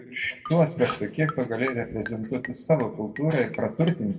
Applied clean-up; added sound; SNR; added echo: none; Marimba, xylophone; 15 dB; reverberation time 1.3 s.